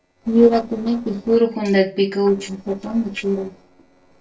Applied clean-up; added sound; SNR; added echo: neural separator model SepFormer DNS4.